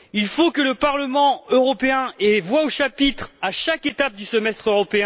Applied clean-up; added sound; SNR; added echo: none; none; none; none.